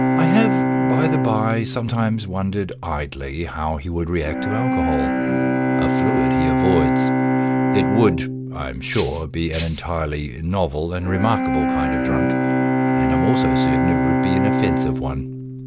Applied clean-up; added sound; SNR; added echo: none; Bowed string instrument + Rattle (instrument); -3 dB; none.